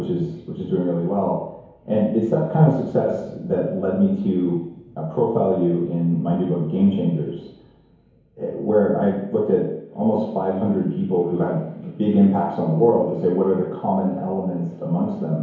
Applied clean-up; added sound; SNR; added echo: none; none; none; reverberation time 1.0 s.